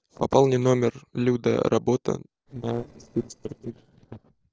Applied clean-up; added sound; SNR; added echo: neural separator model SepFormer DNS4.